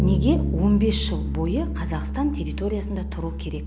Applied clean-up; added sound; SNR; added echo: none; Bass guitar; 1 dB; none.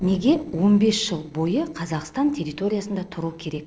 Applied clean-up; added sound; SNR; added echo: neural separator model SepFormer DNS4.